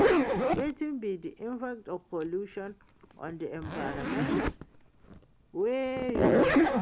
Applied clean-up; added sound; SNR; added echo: none; Zipper (clothing); -5 dB; none.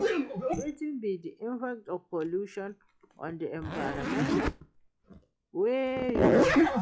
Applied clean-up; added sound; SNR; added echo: classical method log-MMSE.